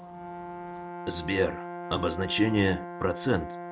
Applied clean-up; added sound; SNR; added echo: none; Brass instrument; 9 dB; none.